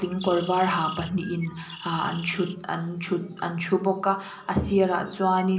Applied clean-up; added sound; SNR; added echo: none; Bird; 20 dB; reverberation time 0.5 s.